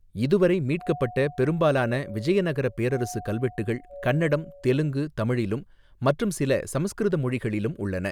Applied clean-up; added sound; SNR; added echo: none; Doorbell; 18 dB; none.